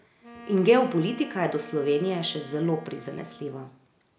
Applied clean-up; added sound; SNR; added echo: none; Wind instrument, woodwind instrument; 19 dB; none.